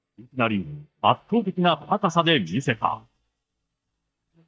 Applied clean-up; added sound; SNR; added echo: neural mask model DeepFilterNet 3.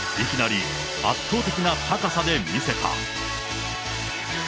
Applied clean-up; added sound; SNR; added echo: none; none; none; none.